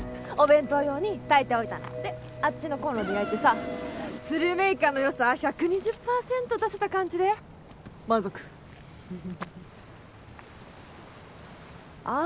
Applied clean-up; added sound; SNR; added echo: none; Insect; 7 dB; none.